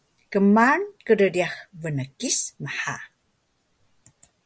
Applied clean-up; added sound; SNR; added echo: none; none; none; none.